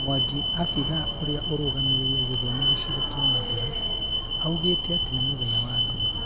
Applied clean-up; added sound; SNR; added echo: none; Alarm; -5 dB; none.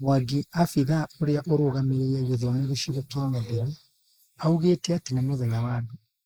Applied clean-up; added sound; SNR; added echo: neural mask model Resemble Enhance denoiser.